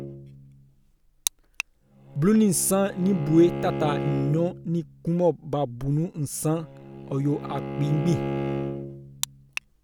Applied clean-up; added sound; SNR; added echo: none; Bowed string instrument; 8 dB; none.